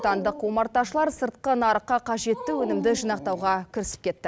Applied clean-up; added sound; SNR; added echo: none; Dog; 12 dB; none.